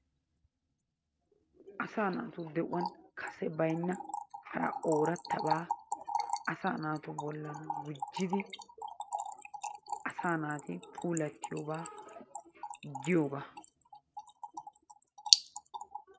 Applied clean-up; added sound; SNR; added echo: neural mask model RNNoise.